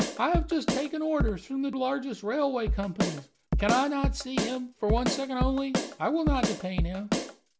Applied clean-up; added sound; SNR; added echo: none; Drum kit; 1 dB; none.